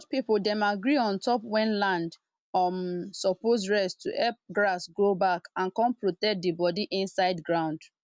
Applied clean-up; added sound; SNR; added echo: none; none; none; none.